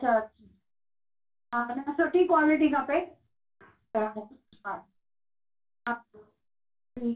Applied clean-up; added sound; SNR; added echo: none; none; none; reverberation time 0.2 s.